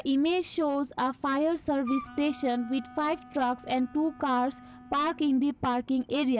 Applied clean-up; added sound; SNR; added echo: none; Wind instrument, woodwind instrument; 18 dB; none.